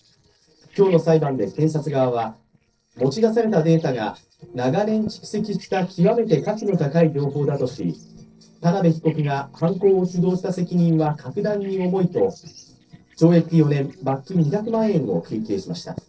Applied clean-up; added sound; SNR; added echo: neural separator model SepFormer DNS4.